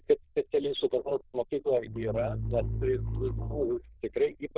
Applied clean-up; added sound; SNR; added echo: neural diffusion model UNIVERSE++.